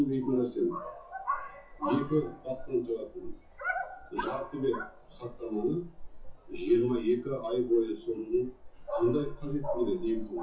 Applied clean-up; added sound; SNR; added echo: classical method WPE with log-MMSE.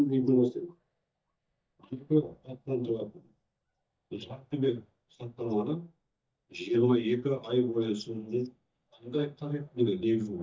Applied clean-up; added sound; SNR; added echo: neural mask model DeepFilterNet 3.